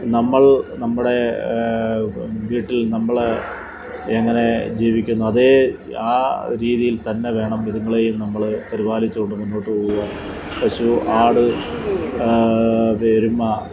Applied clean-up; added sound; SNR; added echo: none; Subway, metro, underground; 8 dB; reverberation time 0.3 s.